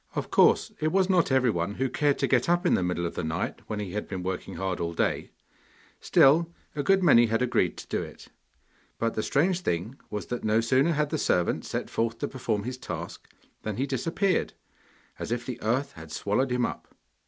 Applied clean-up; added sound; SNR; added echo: none; none; none; none.